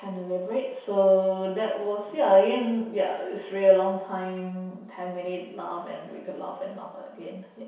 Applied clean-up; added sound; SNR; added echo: none; none; none; reverberation time 0.7 s.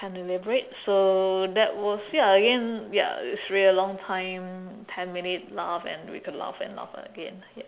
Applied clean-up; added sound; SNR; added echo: none; none; none; none.